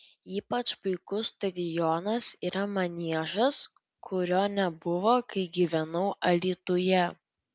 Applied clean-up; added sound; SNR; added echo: none; none; none; none.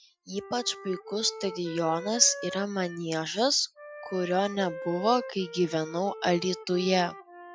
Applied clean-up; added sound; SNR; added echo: classical method Wiener filter.